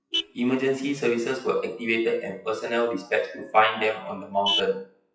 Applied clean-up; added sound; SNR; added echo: classical method WPE with log-MMSE.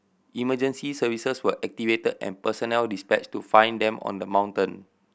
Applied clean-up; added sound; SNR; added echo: none; none; none; none.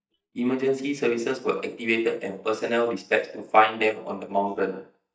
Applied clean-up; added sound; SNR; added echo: neural mask model DeepFilterNet 3.